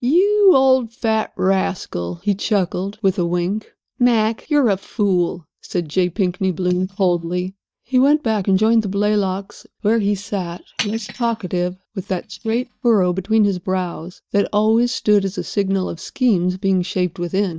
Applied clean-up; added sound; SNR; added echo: neural mask model DeepFilterNet 3.